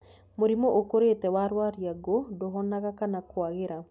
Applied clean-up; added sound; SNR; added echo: none; none; none; none.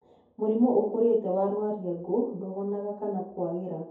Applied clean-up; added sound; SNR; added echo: none; none; none; reverberation time 0.6 s.